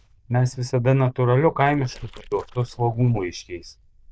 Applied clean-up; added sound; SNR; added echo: neural diffusion model UNIVERSE++.